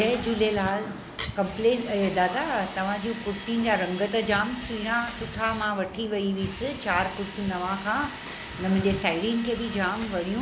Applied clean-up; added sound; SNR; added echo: none; Drill; 16 dB; none.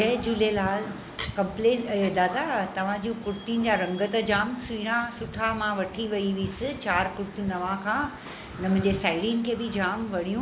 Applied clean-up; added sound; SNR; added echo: none; none; none; none.